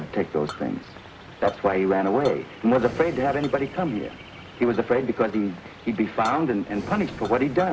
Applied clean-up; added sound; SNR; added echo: none; Chink, clink + Breathing; 17 dB; none.